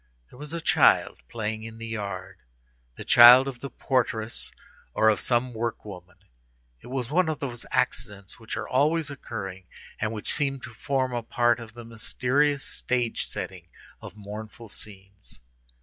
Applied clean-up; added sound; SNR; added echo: none; none; none; none.